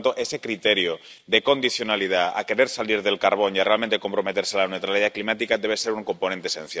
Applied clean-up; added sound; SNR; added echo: none; none; none; none.